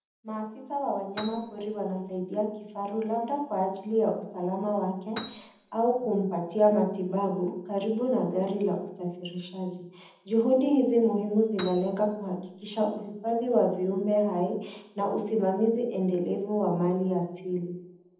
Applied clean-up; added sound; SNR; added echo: none; Piano; 16 dB; reverberation time 0.8 s.